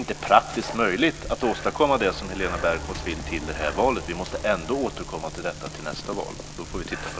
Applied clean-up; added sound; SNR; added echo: none; Breathing + Dog; 12 dB; none.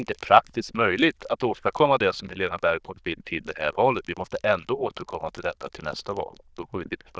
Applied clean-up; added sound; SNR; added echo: neural diffusion model UNIVERSE++.